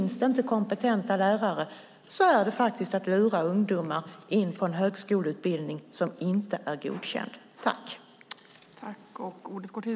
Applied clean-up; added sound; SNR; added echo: none; none; none; none.